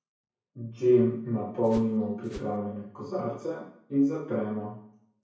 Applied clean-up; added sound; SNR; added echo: none; Whoosh, swoosh, swish; 14 dB; reverberation time 0.6 s.